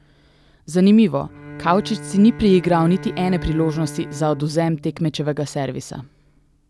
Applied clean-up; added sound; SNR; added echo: none; Bowed string instrument; 16 dB; none.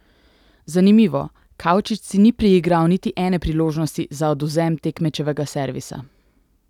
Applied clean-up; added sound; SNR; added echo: none; none; none; none.